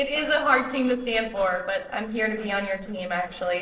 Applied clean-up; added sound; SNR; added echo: neural separator model SepFormer DNS4.